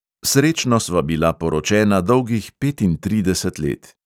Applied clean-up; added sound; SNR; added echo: none; none; none; none.